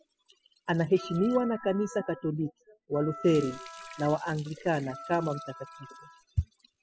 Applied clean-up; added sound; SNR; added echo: classical method spectral subtraction.